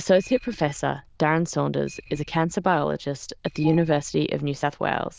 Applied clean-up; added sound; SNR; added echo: neural diffusion model UNIVERSE++.